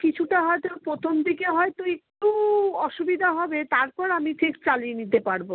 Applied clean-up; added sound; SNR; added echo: none; none; none; none.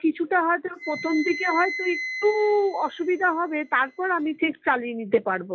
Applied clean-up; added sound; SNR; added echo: classical method log-MMSE.